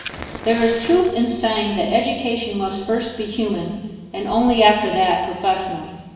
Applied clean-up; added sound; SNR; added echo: none; Fire; 19 dB; reverberation time 1.3 s.